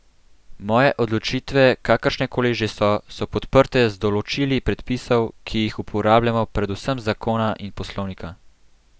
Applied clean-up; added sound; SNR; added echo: none; none; none; none.